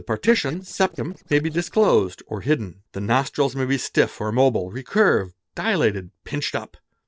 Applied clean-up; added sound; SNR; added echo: neural separator model SepFormer DNS4.